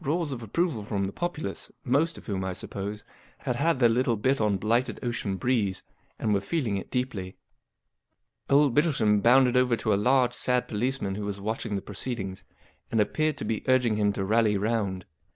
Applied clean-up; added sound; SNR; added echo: none; none; none; none.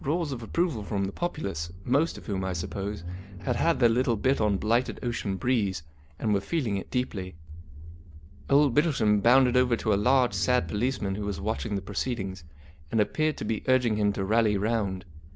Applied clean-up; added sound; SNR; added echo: none; Engine / Car; 12 dB; none.